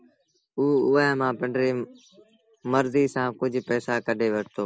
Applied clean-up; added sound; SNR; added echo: none; none; none; none.